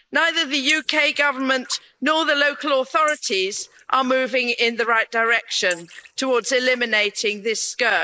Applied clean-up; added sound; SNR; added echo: neural mask model Resemble Enhance denoiser.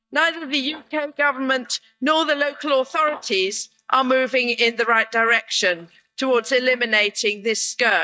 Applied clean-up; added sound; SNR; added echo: neural mask model DeepFilterNet 3.